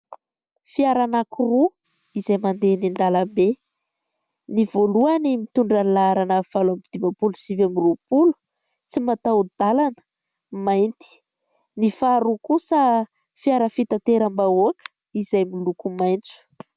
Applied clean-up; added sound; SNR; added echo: none; none; none; none.